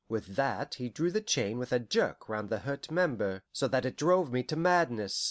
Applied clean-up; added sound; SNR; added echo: none; none; none; none.